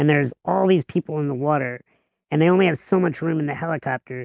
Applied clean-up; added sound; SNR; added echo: none; none; none; none.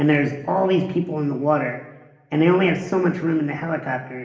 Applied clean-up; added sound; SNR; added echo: none; none; none; reverberation time 1.0 s.